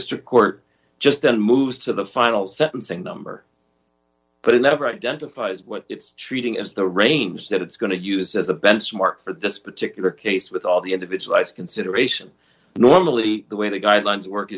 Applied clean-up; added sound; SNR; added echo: none; none; none; none.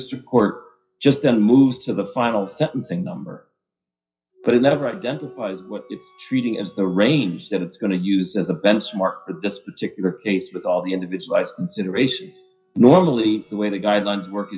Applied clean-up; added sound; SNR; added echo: classical method WPE with log-MMSE.